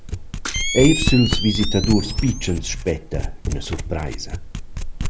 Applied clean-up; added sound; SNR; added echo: none; Domestic sounds, home sounds + Camera; 2 dB; none.